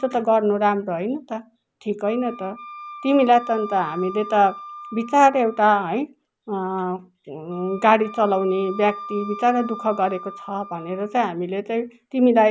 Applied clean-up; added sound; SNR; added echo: none; Wind instrument, woodwind instrument; 17 dB; none.